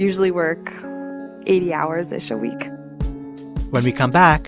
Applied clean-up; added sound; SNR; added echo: none; none; none; none.